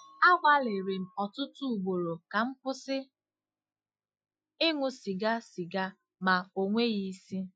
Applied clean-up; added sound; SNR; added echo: classical method Wiener filter.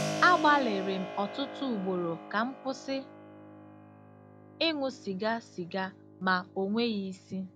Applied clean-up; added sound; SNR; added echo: none; Keyboard (musical); 10 dB; none.